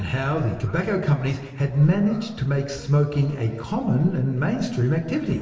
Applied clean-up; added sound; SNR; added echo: none; none; none; reverberation time 1.4 s.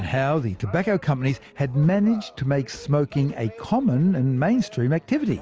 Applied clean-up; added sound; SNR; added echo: none; none; none; none.